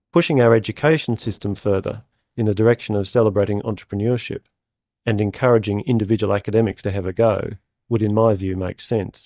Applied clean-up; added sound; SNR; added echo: neural mask model DeepFilterNet 3.